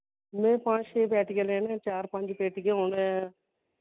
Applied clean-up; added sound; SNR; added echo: none; none; none; none.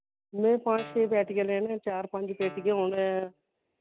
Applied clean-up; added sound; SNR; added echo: none; Guitar; 18 dB; none.